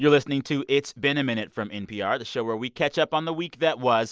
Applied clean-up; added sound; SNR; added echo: none; none; none; none.